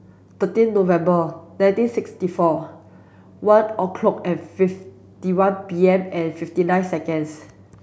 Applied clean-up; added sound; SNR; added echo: none; none; none; none.